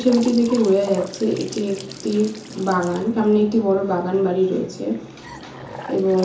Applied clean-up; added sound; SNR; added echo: none; Trickle, dribble / Bathtub (filling or washing) / Sink (filling or washing) / Gurgling; 18 dB; reverberation time 0.7 s.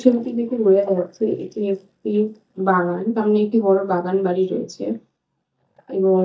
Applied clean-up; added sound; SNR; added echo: neural mask model DeepFilterNet 3.